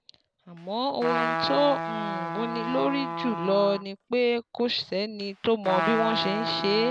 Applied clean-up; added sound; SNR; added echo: none; Trumpet; 5 dB; none.